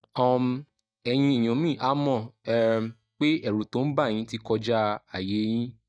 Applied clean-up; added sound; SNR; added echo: neural mask model DeepFilterNet 3.